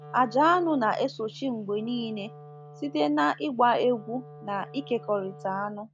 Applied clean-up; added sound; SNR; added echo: none; Wind instrument, woodwind instrument; 18 dB; none.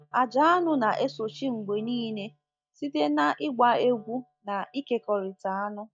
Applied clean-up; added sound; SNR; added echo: neural mask model DeepFilterNet 3.